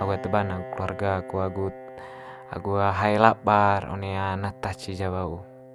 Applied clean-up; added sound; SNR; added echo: none; Piano; 15 dB; none.